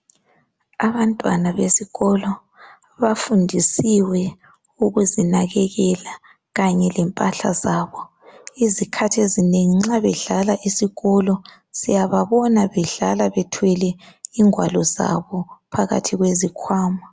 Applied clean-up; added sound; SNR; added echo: none; none; none; none.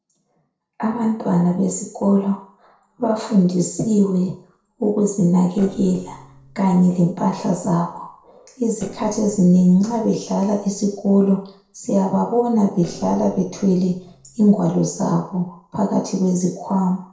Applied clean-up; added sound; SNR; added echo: neural separator model SepFormer DNS4.